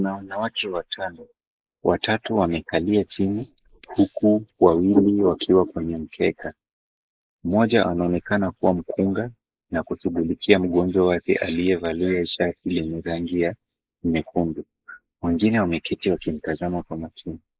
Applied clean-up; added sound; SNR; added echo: neural mask model Resemble Enhance denoiser.